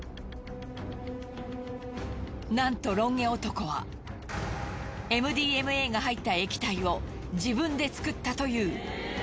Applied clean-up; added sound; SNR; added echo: none; none; none; none.